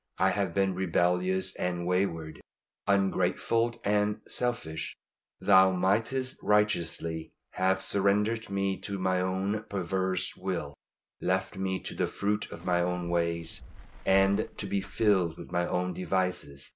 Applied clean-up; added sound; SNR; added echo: none; Fireworks; 16 dB; none.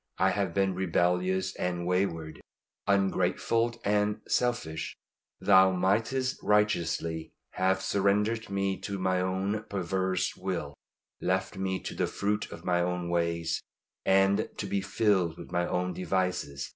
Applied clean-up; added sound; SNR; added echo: none; none; none; none.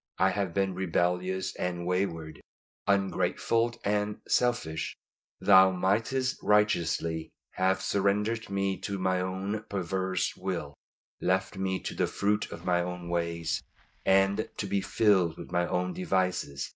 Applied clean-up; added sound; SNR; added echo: neural mask model DeepFilterNet 3.